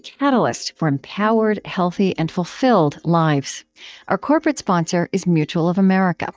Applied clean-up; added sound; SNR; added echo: neural mask model DeepFilterNet 3.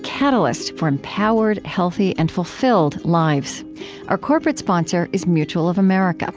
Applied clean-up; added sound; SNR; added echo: none; none; none; none.